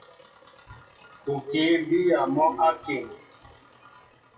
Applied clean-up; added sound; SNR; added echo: classical method WPE with log-MMSE.